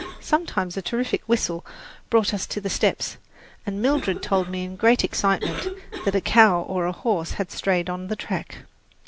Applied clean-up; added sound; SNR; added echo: none; Cough; 15 dB; none.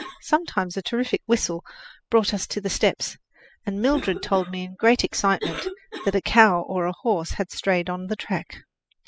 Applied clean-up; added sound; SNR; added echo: classical method spectral subtraction.